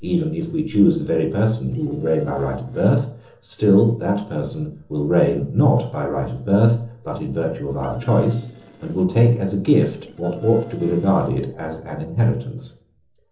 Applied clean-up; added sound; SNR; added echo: neural separator model SepFormer DNS4.